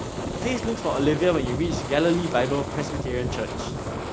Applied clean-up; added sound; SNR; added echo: none; Fire; 4 dB; none.